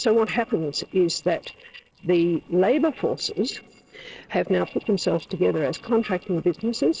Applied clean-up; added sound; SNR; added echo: neural separator model SepFormer DNS4.